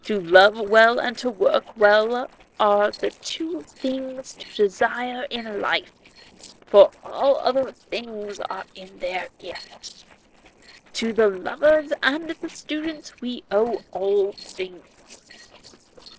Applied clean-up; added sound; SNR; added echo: neural separator model SepFormer DNS4.